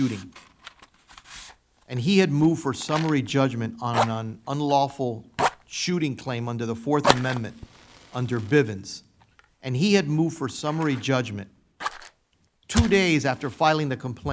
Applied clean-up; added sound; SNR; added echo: none; Fire; 9 dB; none.